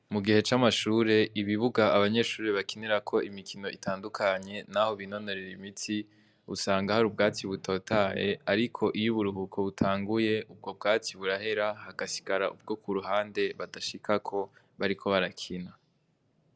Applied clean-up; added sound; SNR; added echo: none; none; none; none.